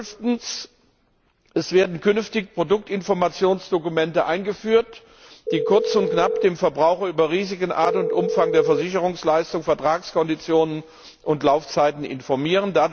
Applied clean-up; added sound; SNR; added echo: none; Telephone; 1 dB; none.